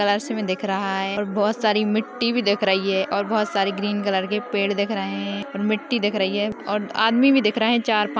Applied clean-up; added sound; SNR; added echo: none; none; none; none.